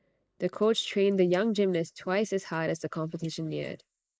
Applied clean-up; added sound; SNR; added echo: neural mask model Resemble Enhance denoiser.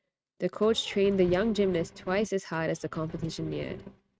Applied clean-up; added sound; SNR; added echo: neural mask model RNNoise.